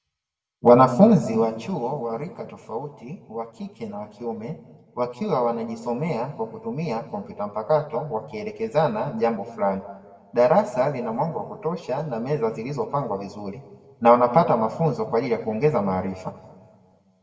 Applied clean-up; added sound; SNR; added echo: none; none; none; reverberation time 1.3 s.